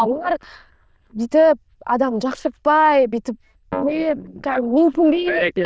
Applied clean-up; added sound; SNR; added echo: neural diffusion model UNIVERSE++.